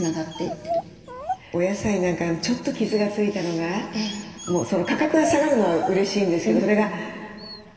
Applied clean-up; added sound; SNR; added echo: none; Dog; 12 dB; reverberation time 2.4 s.